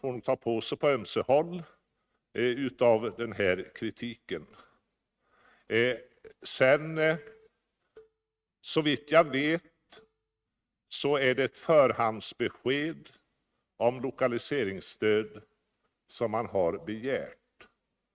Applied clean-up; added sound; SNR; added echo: neural mask model RNNoise.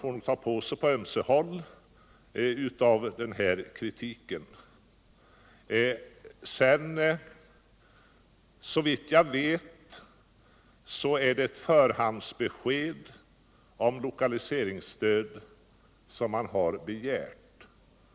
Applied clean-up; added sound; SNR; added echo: none; none; none; none.